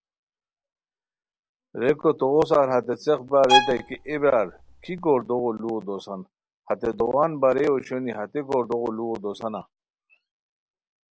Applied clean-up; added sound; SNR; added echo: none; Bowed string instrument; 1 dB; none.